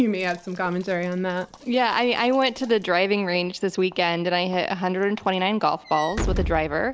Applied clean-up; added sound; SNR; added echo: none; Walk, footsteps / Slam; 12 dB; none.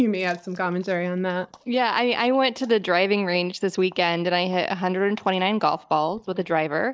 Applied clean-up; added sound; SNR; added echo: neural mask model DeepFilterNet 3.